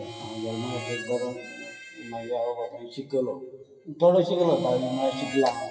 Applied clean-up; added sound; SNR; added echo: classical method WPE with log-MMSE.